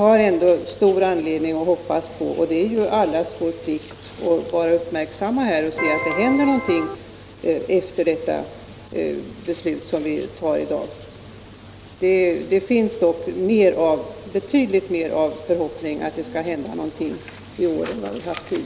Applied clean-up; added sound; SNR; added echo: none; Electric guitar; 5 dB; none.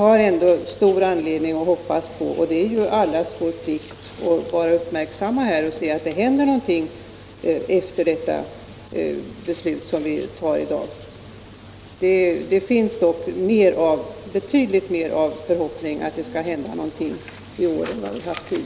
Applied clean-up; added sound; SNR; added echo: none; none; none; none.